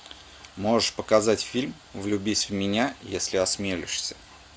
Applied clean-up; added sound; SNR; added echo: none; none; none; none.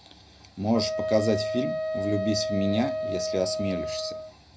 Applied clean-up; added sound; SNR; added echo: none; Wind instrument, woodwind instrument; 2 dB; reverberation time 0.4 s.